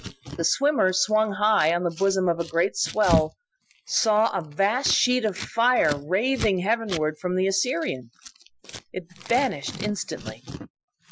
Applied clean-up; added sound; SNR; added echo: classical method Wiener filter.